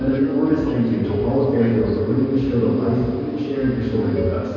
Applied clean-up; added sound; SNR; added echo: none; Subway, metro, underground; 17 dB; reverberation time 2.2 s.